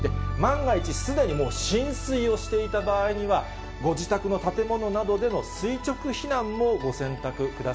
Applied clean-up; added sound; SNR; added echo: none; Bass guitar; 8 dB; none.